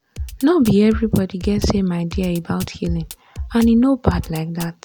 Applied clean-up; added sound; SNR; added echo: none; Drum kit; 12 dB; none.